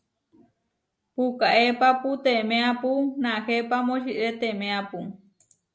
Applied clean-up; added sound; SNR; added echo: none; none; none; none.